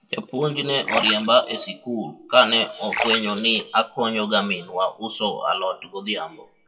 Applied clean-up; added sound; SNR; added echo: classical method WPE with log-MMSE.